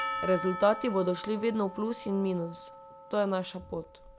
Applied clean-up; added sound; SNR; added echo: none; Percussion; 10 dB; none.